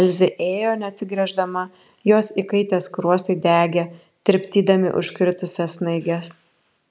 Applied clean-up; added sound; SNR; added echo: none; none; none; none.